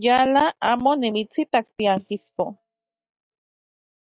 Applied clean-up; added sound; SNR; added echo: neural mask model DeepFilterNet 3.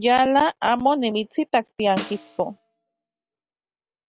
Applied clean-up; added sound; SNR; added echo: none; Snare drum; 16 dB; none.